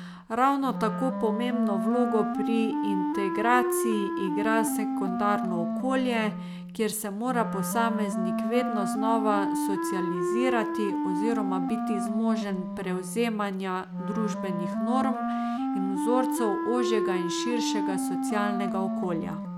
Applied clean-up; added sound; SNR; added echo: none; Wind instrument, woodwind instrument; 0 dB; none.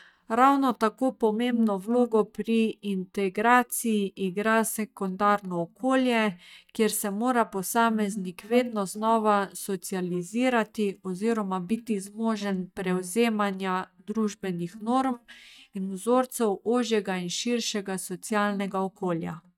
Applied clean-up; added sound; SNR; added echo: neural mask model DeepFilterNet 3.